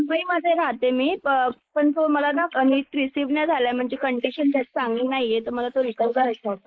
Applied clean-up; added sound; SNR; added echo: neural mask model Resemble Enhance denoiser.